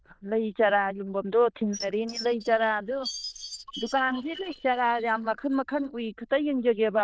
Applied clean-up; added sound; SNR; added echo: neural diffusion model UNIVERSE++.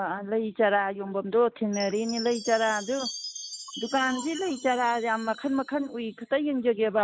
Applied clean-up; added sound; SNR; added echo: none; Chime; 15 dB; none.